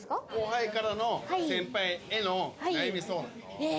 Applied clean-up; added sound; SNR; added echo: none; none; none; none.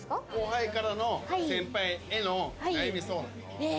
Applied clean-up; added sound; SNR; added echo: none; Musical instrument; 16 dB; none.